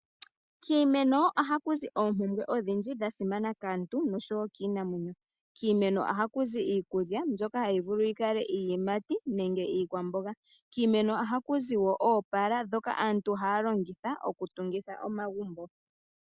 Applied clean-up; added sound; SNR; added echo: none; none; none; none.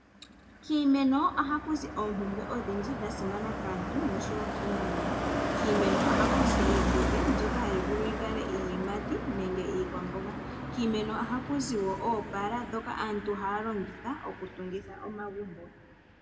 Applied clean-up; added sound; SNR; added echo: none; Car passing by; 0 dB; reverberation time 1.4 s.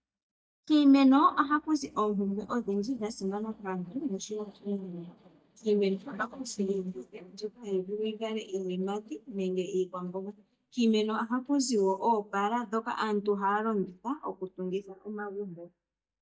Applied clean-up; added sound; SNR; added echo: neural mask model DeepFilterNet 3.